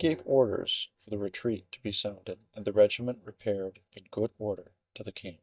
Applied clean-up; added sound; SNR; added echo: neural mask model DeepFilterNet 3.